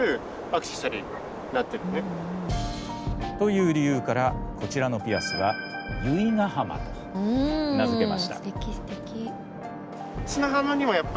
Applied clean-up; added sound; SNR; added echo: none; none; none; none.